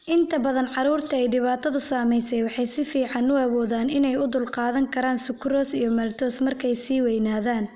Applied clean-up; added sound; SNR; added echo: none; none; none; none.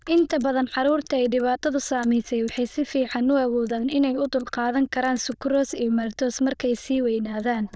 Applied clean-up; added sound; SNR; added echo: neural diffusion model UNIVERSE++.